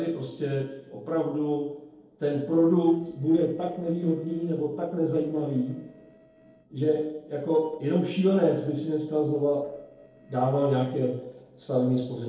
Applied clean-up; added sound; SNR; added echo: neural separator model SepFormer DNS4.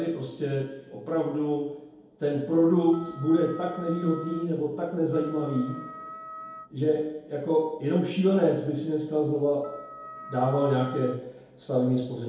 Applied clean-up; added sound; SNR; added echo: none; Wind instrument, woodwind instrument; 15 dB; reverberation time 1.8 s.